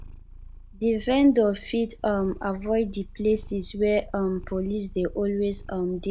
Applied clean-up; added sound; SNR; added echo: none; Purr; 16 dB; none.